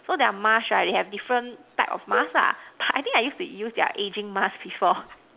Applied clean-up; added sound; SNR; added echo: none; Cowbell; 12 dB; none.